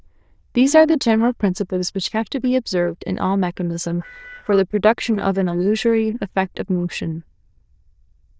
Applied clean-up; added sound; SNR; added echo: neural diffusion model UNIVERSE++.